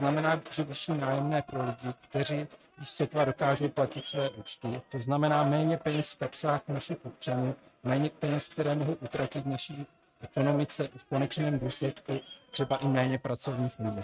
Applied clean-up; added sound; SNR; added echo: neural mask model RNNoise.